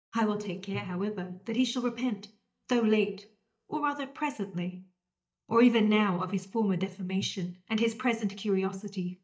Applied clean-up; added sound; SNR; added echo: neural mask model DeepFilterNet 3.